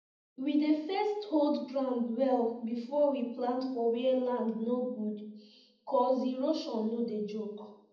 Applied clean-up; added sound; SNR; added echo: none; none; none; reverberation time 0.8 s.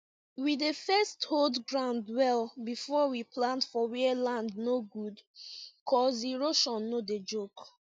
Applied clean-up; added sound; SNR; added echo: none; none; none; none.